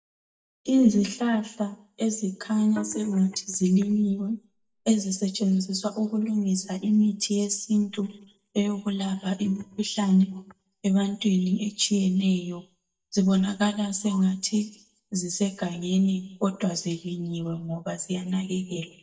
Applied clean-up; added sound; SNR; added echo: neural mask model DeepFilterNet 3.